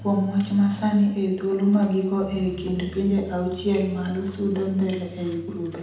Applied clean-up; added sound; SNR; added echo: none; Truck; 17 dB; reverberation time 0.8 s.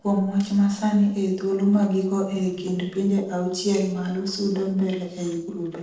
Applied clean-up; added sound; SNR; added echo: neural separator model SepFormer DNS4.